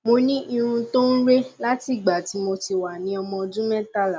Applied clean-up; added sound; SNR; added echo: none; none; none; none.